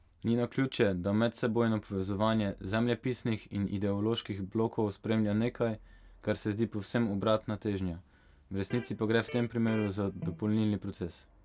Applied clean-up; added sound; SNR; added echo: none; Electric guitar; 14 dB; none.